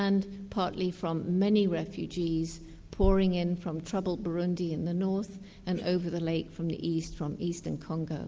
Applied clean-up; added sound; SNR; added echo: none; none; none; none.